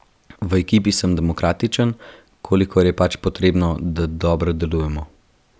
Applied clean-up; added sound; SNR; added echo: none; none; none; none.